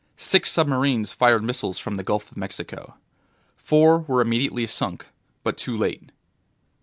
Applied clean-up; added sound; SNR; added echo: none; none; none; none.